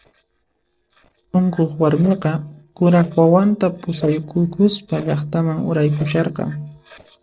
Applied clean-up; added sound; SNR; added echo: neural separator model SepFormer DNS4.